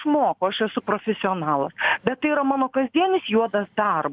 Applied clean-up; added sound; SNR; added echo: none; none; none; none.